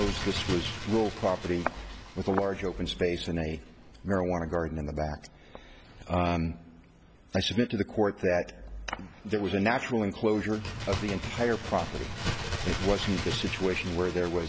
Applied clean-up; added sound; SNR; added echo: none; Bird; 9 dB; none.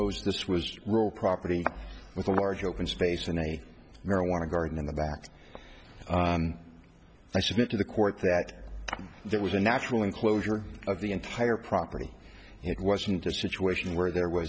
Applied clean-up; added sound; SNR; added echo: none; none; none; none.